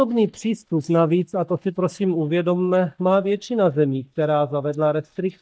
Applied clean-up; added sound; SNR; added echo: neural mask model DeepFilterNet 3.